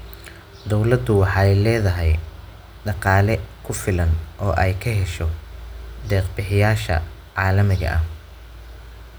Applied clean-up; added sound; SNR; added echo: none; none; none; none.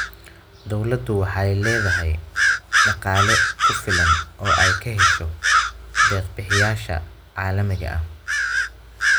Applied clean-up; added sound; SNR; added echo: none; Bird vocalization, bird call, bird song; -3 dB; none.